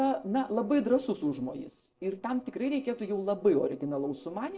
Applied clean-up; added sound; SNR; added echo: neural separator model SepFormer DNS4.